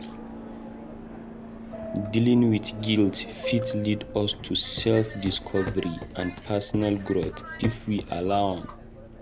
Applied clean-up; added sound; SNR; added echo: none; Subway, metro, underground + Walk, footsteps; 10 dB; none.